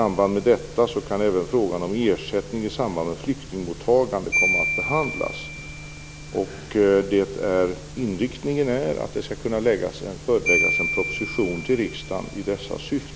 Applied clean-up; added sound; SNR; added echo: none; Marimba, xylophone; 7 dB; none.